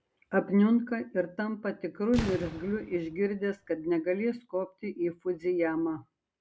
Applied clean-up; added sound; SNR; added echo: none; Fireworks; 10 dB; none.